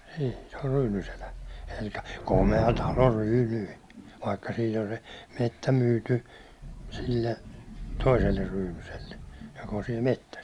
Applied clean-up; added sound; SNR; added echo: none; Thunder / Rain; 7 dB; none.